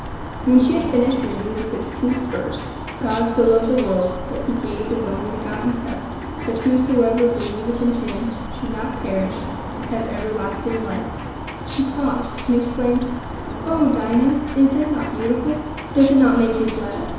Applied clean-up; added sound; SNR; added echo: none; Bird; 8 dB; reverberation time 1.0 s.